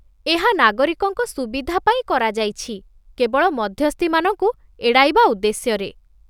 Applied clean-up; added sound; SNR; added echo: none; none; none; none.